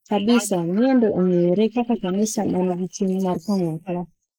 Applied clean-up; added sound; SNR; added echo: neural mask model Resemble Enhance denoiser.